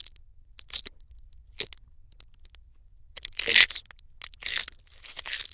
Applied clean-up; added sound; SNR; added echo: neural diffusion model UNIVERSE++.